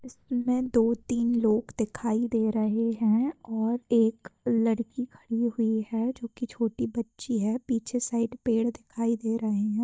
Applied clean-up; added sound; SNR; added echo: neural mask model DeepFilterNet 3.